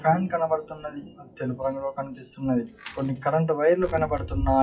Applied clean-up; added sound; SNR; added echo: classical method WPE with log-MMSE.